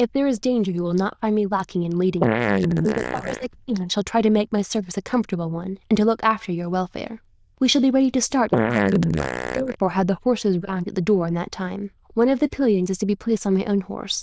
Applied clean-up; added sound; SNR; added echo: neural diffusion model UNIVERSE++.